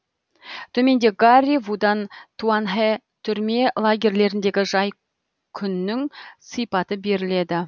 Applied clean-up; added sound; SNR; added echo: none; none; none; none.